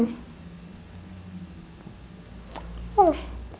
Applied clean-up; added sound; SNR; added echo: none; none; none; none.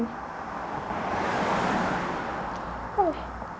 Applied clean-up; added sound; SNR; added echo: none; Car passing by; -5 dB; none.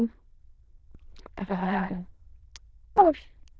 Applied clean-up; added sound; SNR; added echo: neural diffusion model UNIVERSE++.